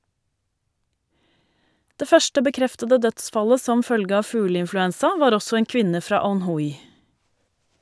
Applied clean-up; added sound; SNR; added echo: none; none; none; none.